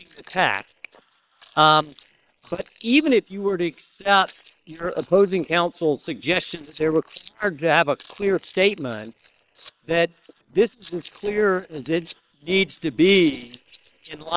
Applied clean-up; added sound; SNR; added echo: neural separator model SepFormer WHAM!.